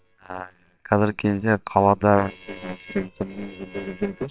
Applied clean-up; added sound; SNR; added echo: neural separator model SepFormer WHAMR!.